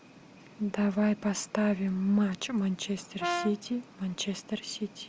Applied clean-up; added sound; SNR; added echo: none; Brass instrument; 5 dB; none.